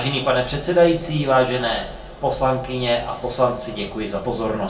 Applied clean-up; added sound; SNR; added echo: none; none; none; reverberation time 0.3 s.